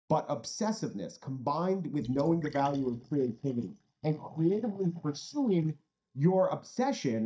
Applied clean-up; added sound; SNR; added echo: neural mask model DeepFilterNet 3.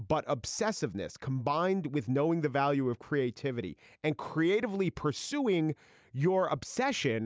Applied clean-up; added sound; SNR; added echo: none; none; none; none.